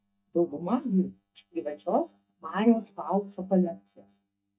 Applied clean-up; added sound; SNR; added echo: neural mask model DeepFilterNet 3.